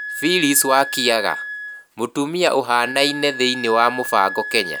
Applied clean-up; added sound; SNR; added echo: none; Wind instrument, woodwind instrument; 11 dB; none.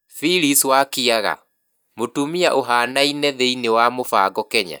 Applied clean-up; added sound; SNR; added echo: neural mask model DeepFilterNet 3.